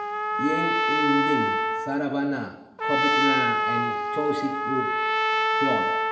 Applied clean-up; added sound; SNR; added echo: none; Trumpet; -4 dB; reverberation time 0.8 s.